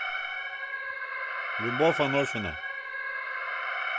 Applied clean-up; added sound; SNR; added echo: none; Alarm; 0 dB; none.